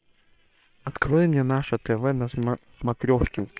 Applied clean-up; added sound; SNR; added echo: neural separator model SepFormer WHAM!.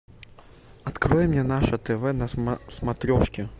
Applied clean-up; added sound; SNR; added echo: none; none; none; none.